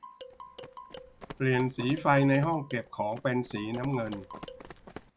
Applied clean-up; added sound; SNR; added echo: none; Run + Marimba, xylophone; 16 dB; none.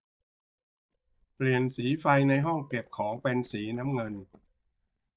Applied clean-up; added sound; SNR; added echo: neural mask model DeepFilterNet 3.